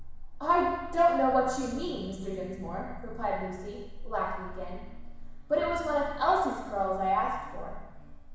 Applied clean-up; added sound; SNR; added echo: none; Buzz; 11 dB; reverberation time 1.1 s.